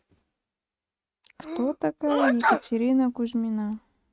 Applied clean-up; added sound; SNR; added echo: neural mask model RNNoise.